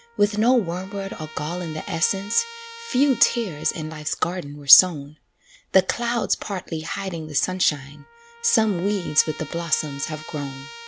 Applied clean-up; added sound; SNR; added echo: none; Trumpet; 18 dB; none.